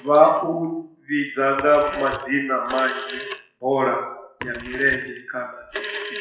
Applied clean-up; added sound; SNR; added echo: classical method WPE with log-MMSE.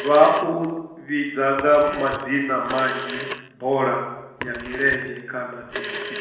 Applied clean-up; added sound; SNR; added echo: none; Telephone; 12 dB; reverberation time 1.1 s.